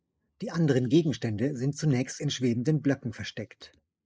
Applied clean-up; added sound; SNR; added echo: neural mask model Resemble Enhance denoiser.